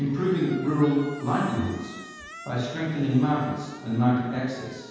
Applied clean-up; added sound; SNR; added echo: none; Squeak; 20 dB; reverberation time 1.2 s.